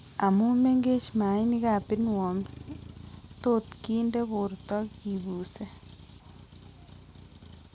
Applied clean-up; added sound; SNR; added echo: none; Motor vehicle (road); 18 dB; none.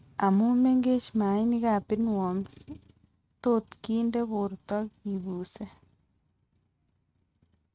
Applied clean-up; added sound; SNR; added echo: neural mask model RNNoise.